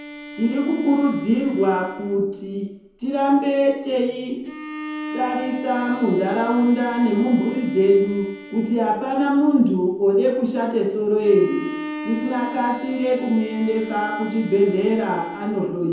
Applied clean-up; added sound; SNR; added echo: none; Bowed string instrument; 14 dB; reverberation time 0.9 s.